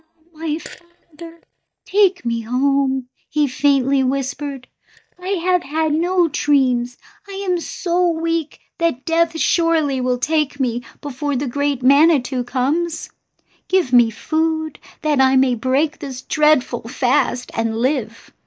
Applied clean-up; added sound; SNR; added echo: neural mask model DeepFilterNet 3.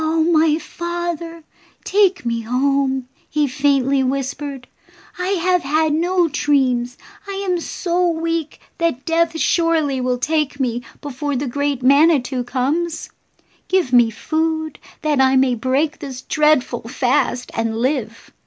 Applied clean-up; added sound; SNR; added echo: none; none; none; none.